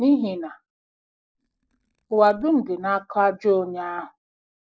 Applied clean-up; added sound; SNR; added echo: neural separator model SepFormer DNS4.